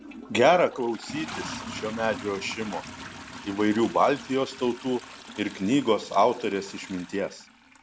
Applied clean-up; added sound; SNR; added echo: none; Toilet flush; 14 dB; none.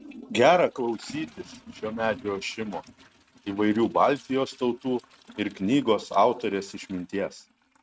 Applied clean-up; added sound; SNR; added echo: neural mask model RNNoise.